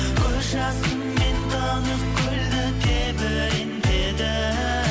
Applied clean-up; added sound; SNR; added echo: none; none; none; none.